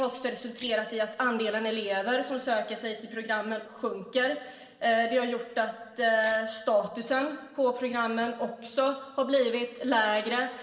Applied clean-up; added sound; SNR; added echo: neural separator model SepFormer DNS4.